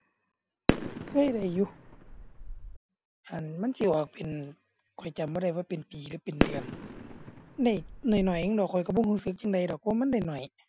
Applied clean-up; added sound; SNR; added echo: none; Fireworks; 3 dB; none.